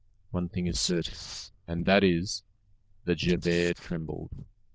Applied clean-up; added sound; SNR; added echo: neural diffusion model UNIVERSE++.